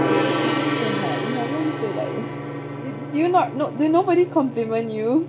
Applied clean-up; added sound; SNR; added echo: none; Gong; 3 dB; none.